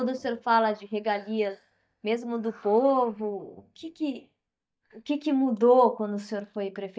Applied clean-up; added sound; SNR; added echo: neural mask model DeepFilterNet 3.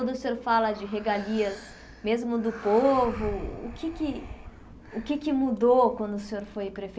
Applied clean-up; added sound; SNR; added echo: none; none; none; none.